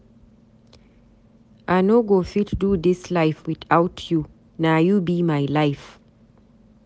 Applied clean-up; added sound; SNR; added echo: none; none; none; none.